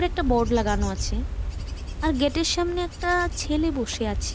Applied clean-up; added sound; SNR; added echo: none; Wind / Bird / Insect; 4 dB; none.